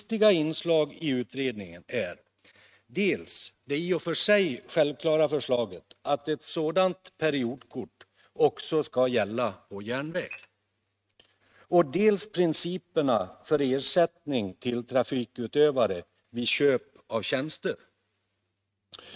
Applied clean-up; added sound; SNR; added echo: neural mask model RNNoise.